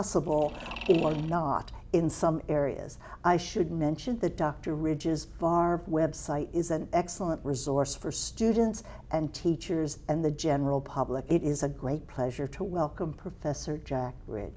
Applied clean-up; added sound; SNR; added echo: none; Mechanisms; 14 dB; none.